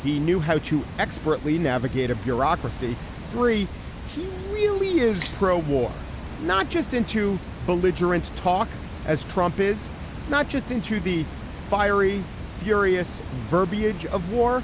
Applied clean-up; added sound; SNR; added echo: none; Water + Rattle (instrument); 10 dB; none.